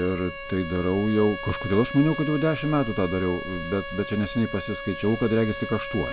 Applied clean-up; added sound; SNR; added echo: none; Bowed string instrument; 10 dB; none.